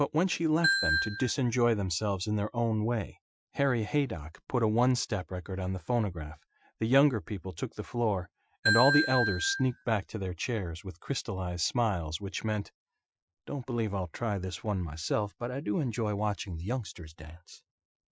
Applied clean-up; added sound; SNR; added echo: classical method Wiener filter.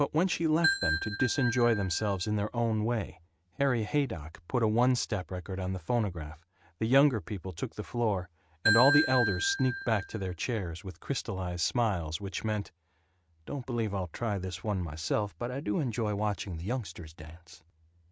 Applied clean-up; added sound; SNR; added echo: neural mask model RNNoise.